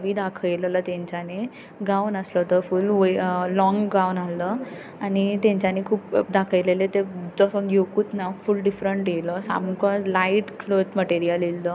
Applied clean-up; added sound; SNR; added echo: none; none; none; none.